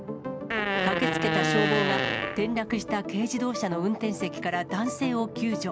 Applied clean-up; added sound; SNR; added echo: none; Fart; -1 dB; none.